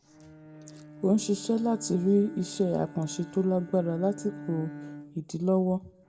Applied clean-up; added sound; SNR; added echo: none; Bowed string instrument; 16 dB; reverberation time 1.0 s.